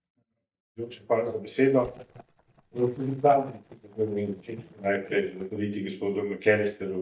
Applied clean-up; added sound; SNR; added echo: neural mask model DeepFilterNet 3.